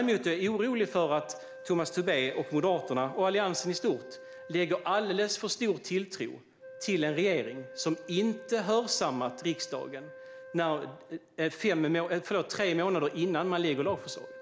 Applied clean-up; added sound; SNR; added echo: none; Wind instrument, woodwind instrument; 18 dB; none.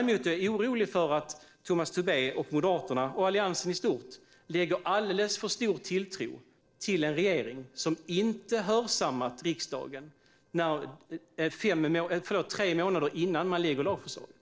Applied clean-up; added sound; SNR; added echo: neural separator model SepFormer DNS4.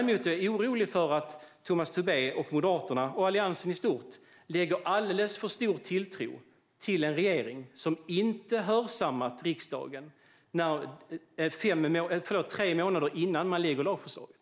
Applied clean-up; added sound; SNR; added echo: neural mask model Resemble Enhance denoiser.